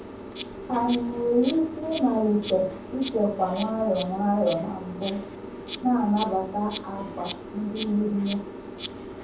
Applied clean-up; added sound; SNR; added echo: none; Insect; 11 dB; reverberation time 0.7 s.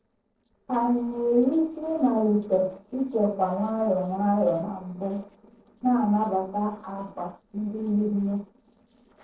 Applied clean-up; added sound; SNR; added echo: neural separator model SepFormer DNS4.